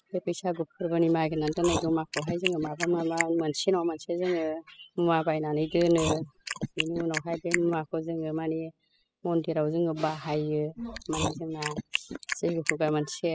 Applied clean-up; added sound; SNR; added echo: classical method spectral subtraction.